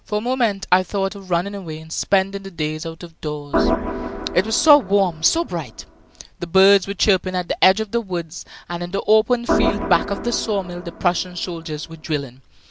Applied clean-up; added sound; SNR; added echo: none; Organ; 5 dB; none.